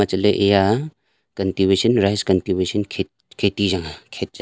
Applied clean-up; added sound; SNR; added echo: none; none; none; none.